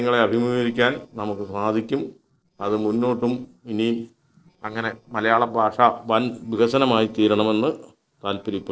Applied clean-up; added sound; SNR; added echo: neural separator model SepFormer DNS4.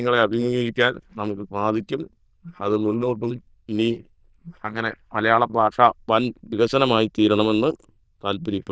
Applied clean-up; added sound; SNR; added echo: neural diffusion model UNIVERSE++.